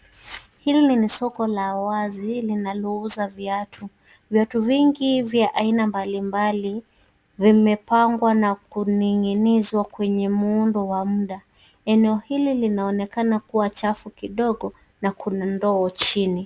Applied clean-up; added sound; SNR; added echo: none; none; none; none.